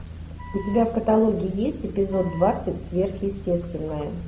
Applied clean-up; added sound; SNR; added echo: none; Wind instrument, woodwind instrument; 19 dB; none.